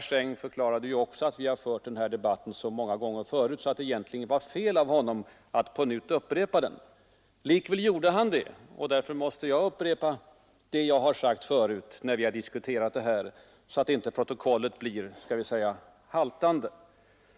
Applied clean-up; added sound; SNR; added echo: none; none; none; none.